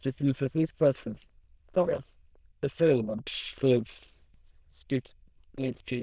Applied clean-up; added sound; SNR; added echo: neural diffusion model UNIVERSE++.